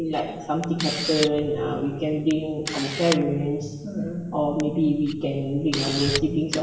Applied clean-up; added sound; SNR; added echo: none; Camera; 10 dB; reverberation time 1.1 s.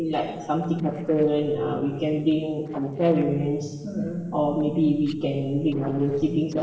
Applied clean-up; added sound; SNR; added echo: neural separator model SepFormer DNS4.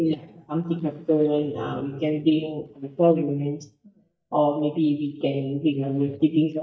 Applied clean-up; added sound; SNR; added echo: neural mask model DeepFilterNet 3.